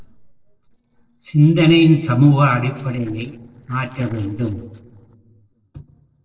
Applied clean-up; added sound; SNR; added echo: neural separator model SepFormer DNS4.